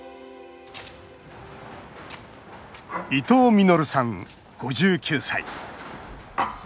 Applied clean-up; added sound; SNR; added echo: none; none; none; none.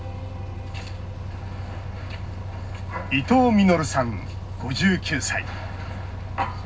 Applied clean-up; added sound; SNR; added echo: none; Bus; 7 dB; reverberation time 0.4 s.